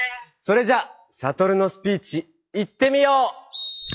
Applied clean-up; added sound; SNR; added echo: classical method log-MMSE.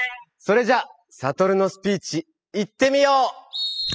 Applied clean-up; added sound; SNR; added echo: classical method spectral subtraction.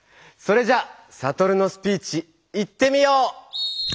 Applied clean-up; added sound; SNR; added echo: none; none; none; none.